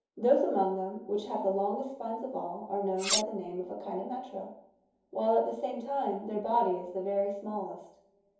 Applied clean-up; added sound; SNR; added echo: none; Cutlery, silverware; 1 dB; reverberation time 2.8 s.